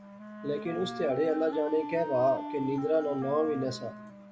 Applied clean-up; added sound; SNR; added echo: none; Wind instrument, woodwind instrument; 10 dB; none.